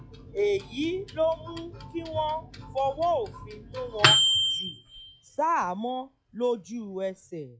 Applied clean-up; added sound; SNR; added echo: classical method log-MMSE.